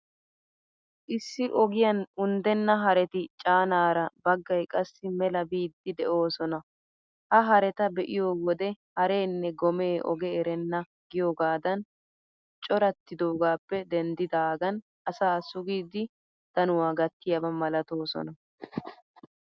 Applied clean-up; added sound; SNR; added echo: none; none; none; none.